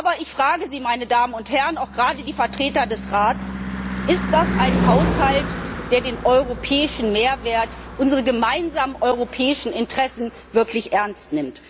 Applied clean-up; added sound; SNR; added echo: none; Car passing by / Engine / Truck; 6 dB; none.